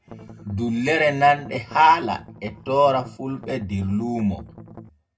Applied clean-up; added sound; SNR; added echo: none; Strum; 19 dB; reverberation time 0.2 s.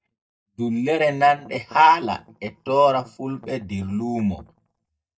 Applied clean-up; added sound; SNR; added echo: neural mask model DeepFilterNet 3.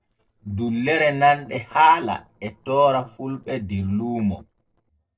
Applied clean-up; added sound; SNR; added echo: neural separator model SepFormer DNS4.